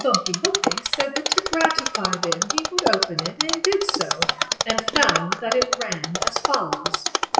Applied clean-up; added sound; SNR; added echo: classical method WPE with log-MMSE.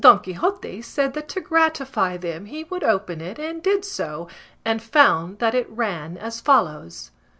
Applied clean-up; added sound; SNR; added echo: none; none; none; none.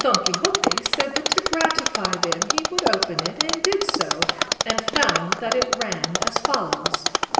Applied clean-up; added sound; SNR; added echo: none; Mechanisms; -3 dB; reverberation time 1.1 s.